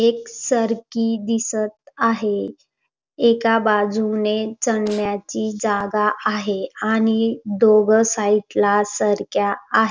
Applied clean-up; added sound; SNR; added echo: neural separator model SepFormer DNS4.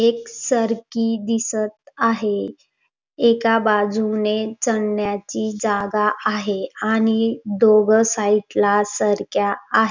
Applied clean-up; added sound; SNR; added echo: none; none; none; none.